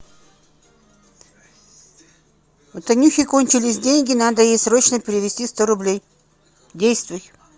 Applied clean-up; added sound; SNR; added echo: none; none; none; none.